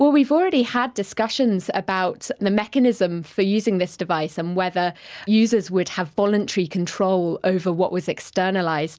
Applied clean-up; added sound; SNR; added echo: none; none; none; none.